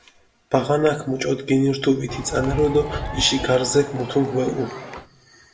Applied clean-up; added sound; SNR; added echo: none; Crowd; 9 dB; reverberation time 0.5 s.